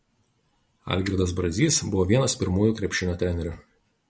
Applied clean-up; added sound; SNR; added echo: none; none; none; none.